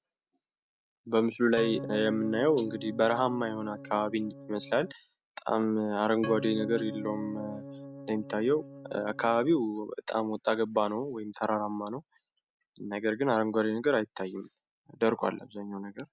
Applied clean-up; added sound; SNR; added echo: none; Organ; 11 dB; none.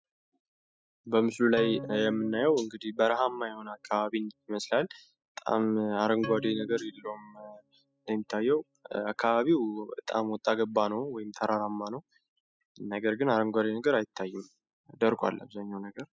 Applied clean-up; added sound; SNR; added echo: classical method spectral subtraction.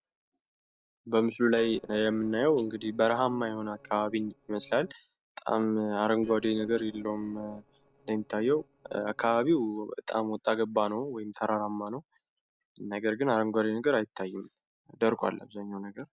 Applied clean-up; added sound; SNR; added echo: neural separator model SepFormer DNS4.